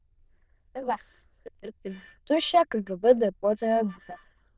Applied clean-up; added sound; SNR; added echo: neural diffusion model UNIVERSE++.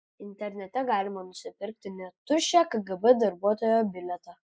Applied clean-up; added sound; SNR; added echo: neural mask model Resemble Enhance denoiser.